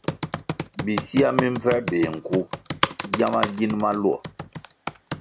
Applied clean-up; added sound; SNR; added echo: none; Computer keyboard; 5 dB; none.